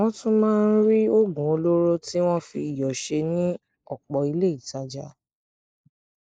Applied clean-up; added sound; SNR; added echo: neural mask model Resemble Enhance denoiser.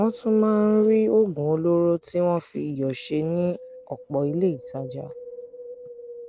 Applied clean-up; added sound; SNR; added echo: none; Wind; 18 dB; none.